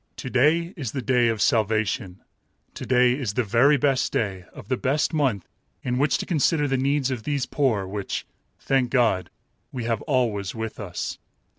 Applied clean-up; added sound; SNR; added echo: none; none; none; none.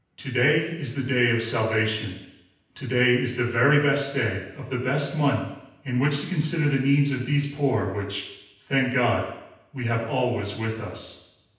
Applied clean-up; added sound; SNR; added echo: none; none; none; reverberation time 0.9 s.